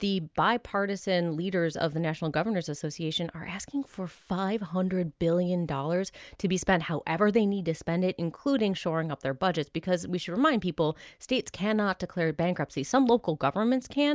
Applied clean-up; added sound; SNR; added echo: none; none; none; none.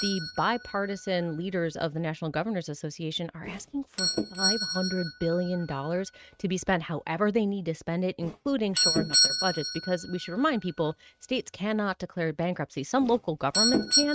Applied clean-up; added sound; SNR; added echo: neural mask model RNNoise.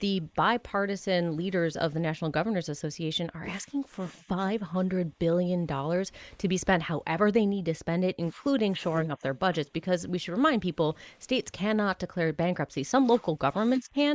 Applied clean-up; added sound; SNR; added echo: neural mask model Resemble Enhance denoiser.